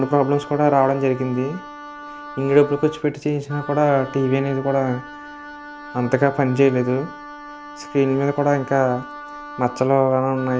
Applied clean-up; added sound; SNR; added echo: none; Wind instrument, woodwind instrument; 16 dB; none.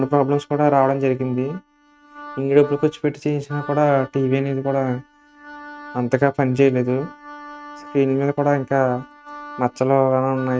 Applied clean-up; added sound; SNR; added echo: neural mask model RNNoise.